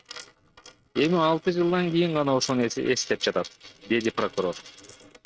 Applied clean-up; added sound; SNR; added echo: neural mask model RNNoise.